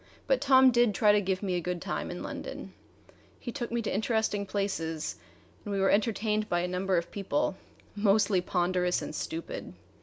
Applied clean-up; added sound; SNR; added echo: none; none; none; none.